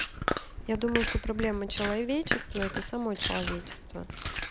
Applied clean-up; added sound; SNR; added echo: none; Chewing, mastication + Chewing, mastication; 1 dB; none.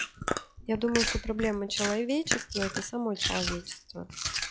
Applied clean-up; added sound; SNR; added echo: classical method log-MMSE.